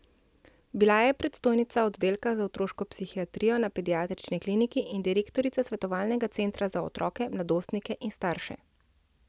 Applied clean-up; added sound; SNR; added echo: none; none; none; none.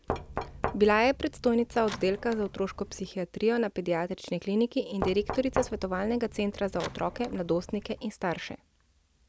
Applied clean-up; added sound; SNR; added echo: none; Knock; 9 dB; none.